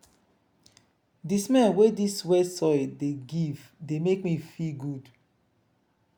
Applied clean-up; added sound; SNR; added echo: none; none; none; none.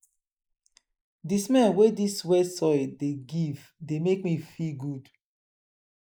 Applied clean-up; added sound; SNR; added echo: neural mask model Resemble Enhance denoiser.